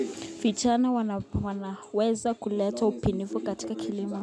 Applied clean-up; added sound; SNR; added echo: none; none; none; none.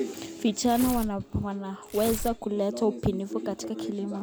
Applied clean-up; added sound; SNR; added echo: none; Tearing; 10 dB; none.